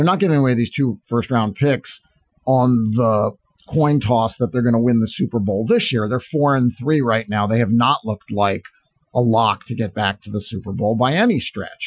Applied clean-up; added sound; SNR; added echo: classical method Wiener filter.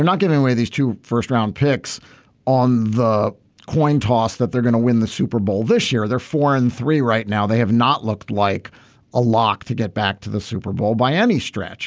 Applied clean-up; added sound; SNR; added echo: none; none; none; none.